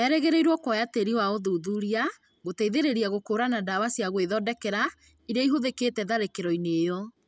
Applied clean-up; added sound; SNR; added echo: none; none; none; none.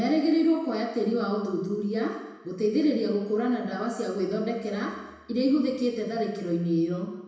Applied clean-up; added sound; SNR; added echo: none; none; none; reverberation time 1.0 s.